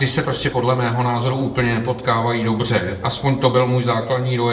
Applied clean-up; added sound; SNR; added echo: none; none; none; reverberation time 0.6 s.